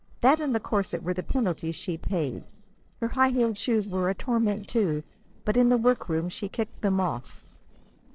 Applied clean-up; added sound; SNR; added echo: neural separator model SepFormer DNS4.